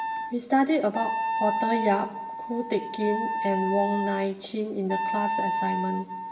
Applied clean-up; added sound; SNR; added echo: none; Wind instrument, woodwind instrument; 2 dB; reverberation time 0.8 s.